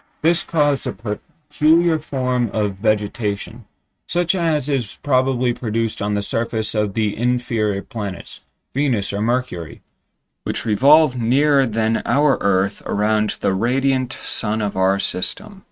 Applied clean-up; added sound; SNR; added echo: neural mask model RNNoise.